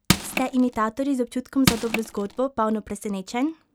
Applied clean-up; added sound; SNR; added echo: none; Crushing; 1 dB; none.